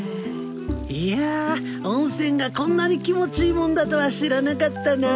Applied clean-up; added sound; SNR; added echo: none; Bowed string instrument; 14 dB; none.